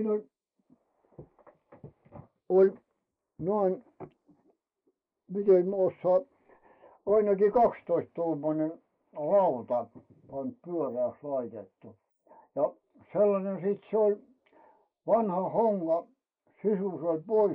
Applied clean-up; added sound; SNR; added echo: neural mask model Resemble Enhance denoiser.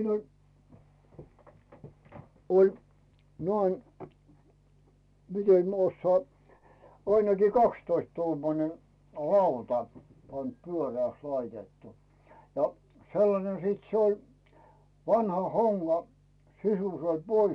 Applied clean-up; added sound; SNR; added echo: none; none; none; none.